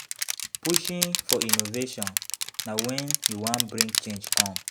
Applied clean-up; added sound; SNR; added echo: none; Crushing; -4 dB; none.